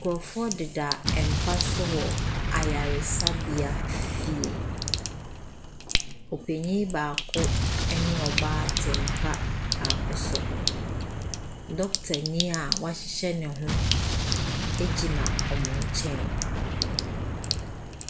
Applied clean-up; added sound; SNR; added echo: none; Sink (filling or washing) + Explosion; -4 dB; none.